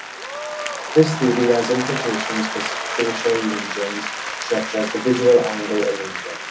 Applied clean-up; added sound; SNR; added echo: none; Applause; 6 dB; reverberation time 0.3 s.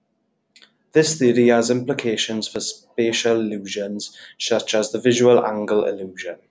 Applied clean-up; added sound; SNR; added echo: none; none; none; none.